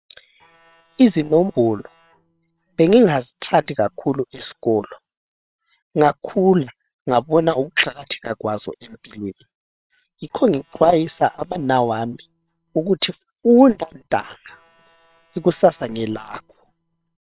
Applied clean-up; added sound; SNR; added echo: neural separator model SepFormer WHAM!.